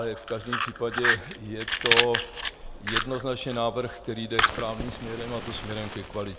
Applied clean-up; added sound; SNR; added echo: none; Fire; -1 dB; none.